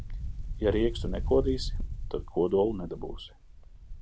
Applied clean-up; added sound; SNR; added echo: none; Wind; 4 dB; none.